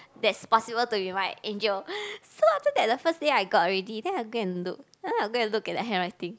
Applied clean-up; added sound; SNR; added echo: none; none; none; none.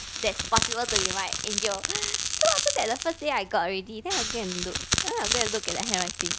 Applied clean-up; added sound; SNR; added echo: none; Crackle; 0 dB; none.